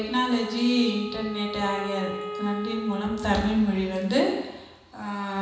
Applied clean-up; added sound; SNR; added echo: none; Wind instrument, woodwind instrument; 11 dB; reverberation time 1.1 s.